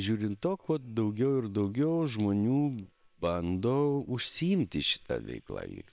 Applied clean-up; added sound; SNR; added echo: neural separator model SepFormer WHAM!.